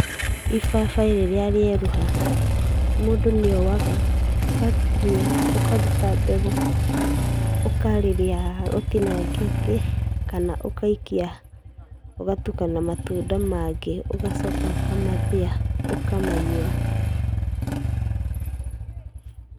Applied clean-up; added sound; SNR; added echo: none; Engine starting / Motorcycle; -4 dB; none.